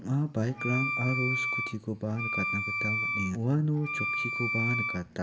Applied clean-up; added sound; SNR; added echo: none; Wind instrument, woodwind instrument; 1 dB; reverberation time 0.9 s.